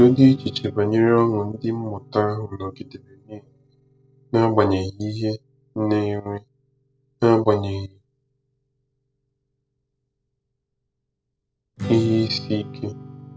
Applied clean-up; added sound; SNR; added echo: neural separator model SepFormer DNS4.